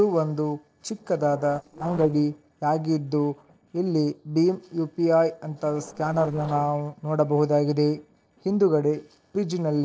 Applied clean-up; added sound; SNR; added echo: neural separator model SepFormer DNS4.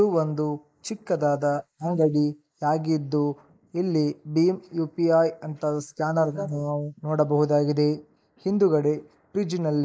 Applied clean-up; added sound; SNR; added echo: neural mask model Resemble Enhance denoiser.